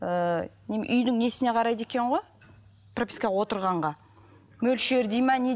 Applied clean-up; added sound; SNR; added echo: none; none; none; none.